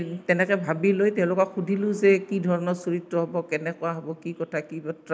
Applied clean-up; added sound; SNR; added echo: none; none; none; none.